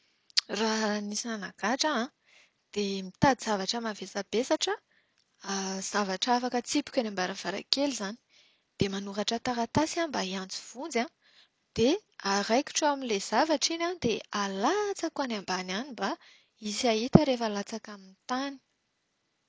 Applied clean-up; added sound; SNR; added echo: none; none; none; none.